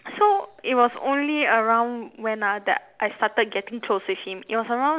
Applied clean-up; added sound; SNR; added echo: none; none; none; none.